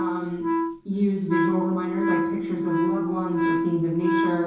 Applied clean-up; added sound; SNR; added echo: none; Wind instrument, woodwind instrument; -2 dB; reverberation time 0.9 s.